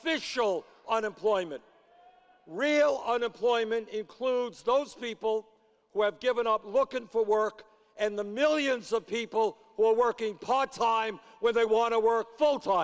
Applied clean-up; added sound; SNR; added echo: none; none; none; none.